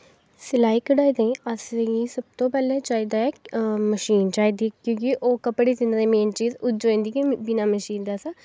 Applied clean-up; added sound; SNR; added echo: none; none; none; none.